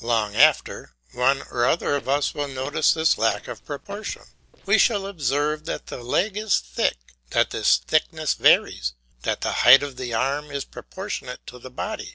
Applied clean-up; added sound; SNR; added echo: neural separator model SepFormer DNS4.